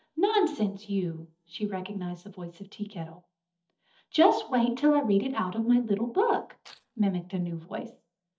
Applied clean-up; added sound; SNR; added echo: neural mask model DeepFilterNet 3.